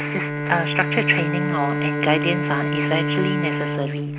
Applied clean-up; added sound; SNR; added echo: none; Bowed string instrument; -1 dB; none.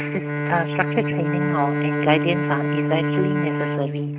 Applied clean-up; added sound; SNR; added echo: neural mask model RNNoise.